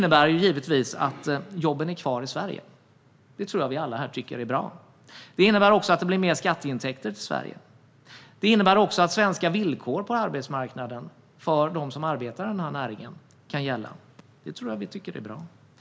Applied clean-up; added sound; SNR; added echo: none; none; none; none.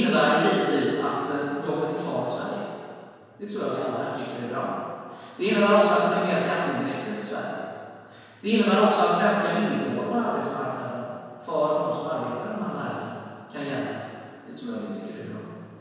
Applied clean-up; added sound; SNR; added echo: none; none; none; reverberation time 1.9 s.